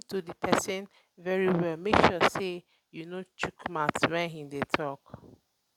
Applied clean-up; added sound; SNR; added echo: none; none; none; none.